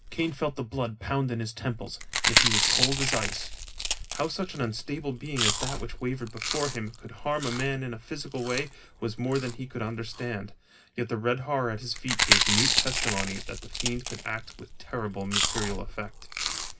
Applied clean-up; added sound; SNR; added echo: none; Chewing, mastication; -1 dB; reverberation time 0.4 s.